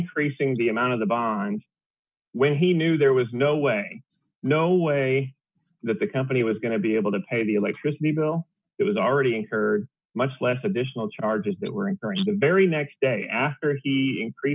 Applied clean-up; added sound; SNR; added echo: none; none; none; none.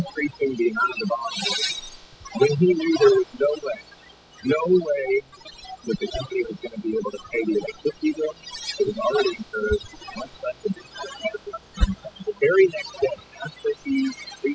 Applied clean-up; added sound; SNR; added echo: classical method spectral subtraction.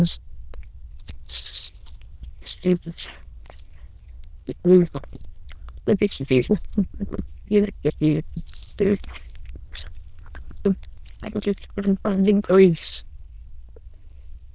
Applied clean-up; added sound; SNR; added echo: neural diffusion model UNIVERSE++.